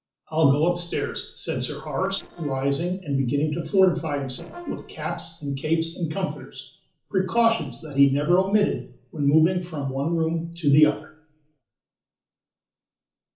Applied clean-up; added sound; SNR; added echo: neural separator model SepFormer DNS4.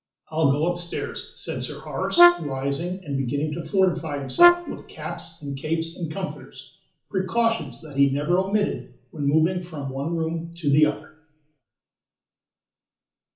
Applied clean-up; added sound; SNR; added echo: none; Brass instrument; -4 dB; reverberation time 0.9 s.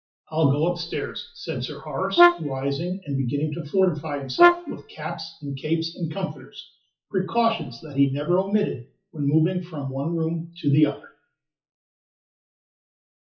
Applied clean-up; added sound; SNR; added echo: classical method WPE with log-MMSE.